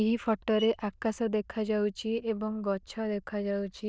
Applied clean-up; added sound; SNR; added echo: neural diffusion model UNIVERSE++.